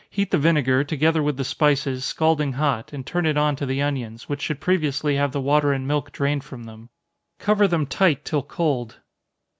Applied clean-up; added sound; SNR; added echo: none; none; none; none.